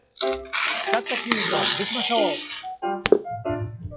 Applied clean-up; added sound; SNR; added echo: classical method log-MMSE.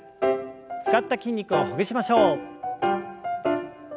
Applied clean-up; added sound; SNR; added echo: none; none; none; none.